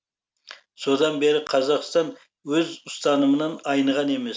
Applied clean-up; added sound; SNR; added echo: none; none; none; none.